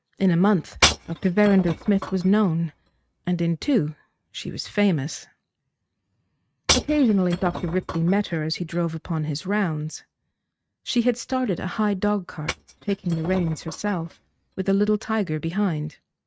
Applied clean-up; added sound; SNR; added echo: neural mask model RNNoise.